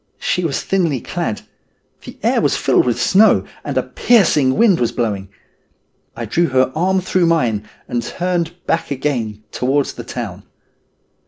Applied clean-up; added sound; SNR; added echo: none; none; none; none.